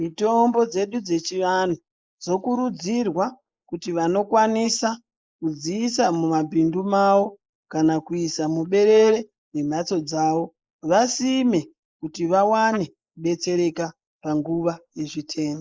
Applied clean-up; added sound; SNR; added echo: neural mask model Resemble Enhance denoiser.